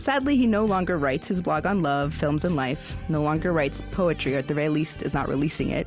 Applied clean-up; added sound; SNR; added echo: none; none; none; none.